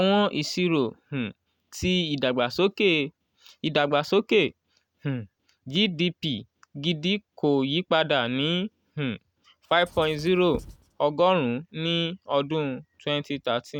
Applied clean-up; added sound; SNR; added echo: none; Writing; 17 dB; none.